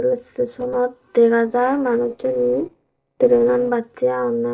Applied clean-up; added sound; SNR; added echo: neural separator model SepFormer DNS4.